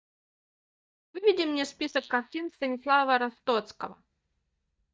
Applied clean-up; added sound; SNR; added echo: neural mask model DeepFilterNet 3.